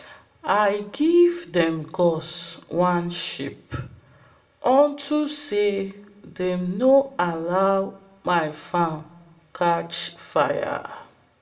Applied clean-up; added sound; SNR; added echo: none; none; none; reverberation time 0.4 s.